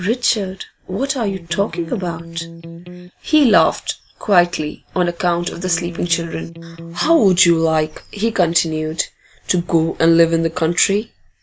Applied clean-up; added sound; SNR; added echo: none; Electric guitar; 14 dB; none.